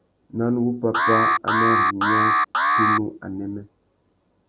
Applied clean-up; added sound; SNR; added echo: none; Alarm; -5 dB; none.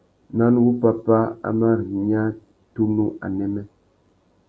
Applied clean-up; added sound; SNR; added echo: none; none; none; none.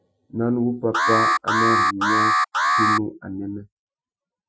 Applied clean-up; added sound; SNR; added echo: classical method Wiener filter.